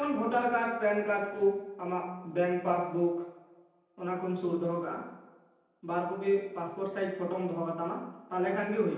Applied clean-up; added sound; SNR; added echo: none; none; none; reverberation time 0.9 s.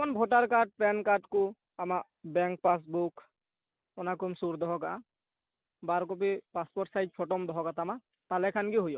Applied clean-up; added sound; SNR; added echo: none; none; none; none.